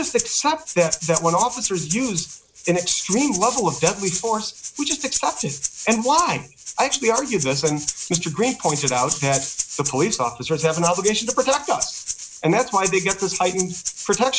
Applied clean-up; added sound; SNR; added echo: none; Rattle (instrument) + Rattle (instrument); 6 dB; none.